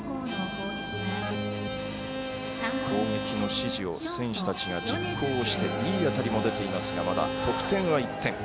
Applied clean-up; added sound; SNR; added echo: none; Bowed string instrument + Keyboard (musical); 3 dB; none.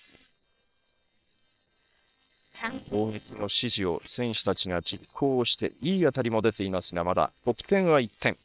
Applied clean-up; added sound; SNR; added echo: neural separator model SepFormer WHAM!.